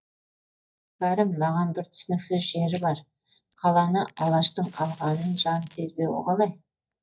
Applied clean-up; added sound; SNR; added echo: neural mask model DeepFilterNet 3.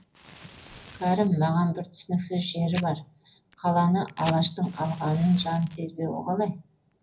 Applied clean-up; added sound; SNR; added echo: none; Fire; 17 dB; reverberation time 0.5 s.